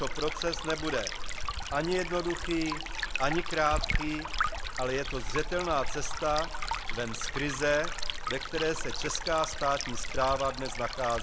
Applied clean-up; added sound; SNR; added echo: none; Stream; 1 dB; none.